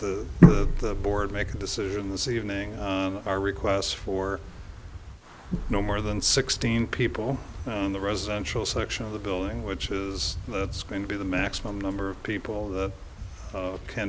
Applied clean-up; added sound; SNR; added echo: none; Wind; 11 dB; none.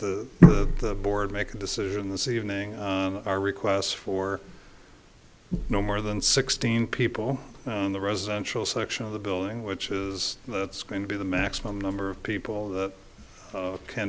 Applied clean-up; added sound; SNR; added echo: none; none; none; none.